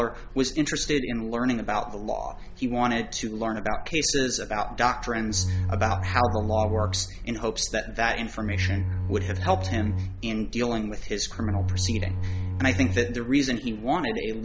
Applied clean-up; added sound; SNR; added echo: none; Bowed string instrument; 2 dB; none.